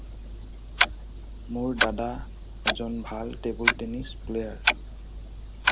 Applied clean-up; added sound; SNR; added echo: none; Clock; -5 dB; none.